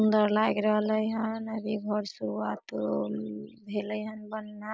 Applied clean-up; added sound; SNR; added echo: none; none; none; none.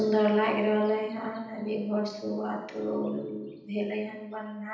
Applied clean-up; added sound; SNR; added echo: none; none; none; reverberation time 0.9 s.